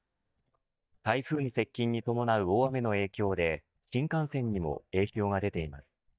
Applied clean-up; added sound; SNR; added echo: neural mask model DeepFilterNet 3.